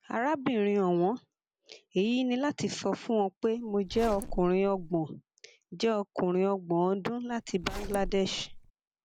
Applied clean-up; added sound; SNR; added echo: none; Zipper (clothing); 10 dB; none.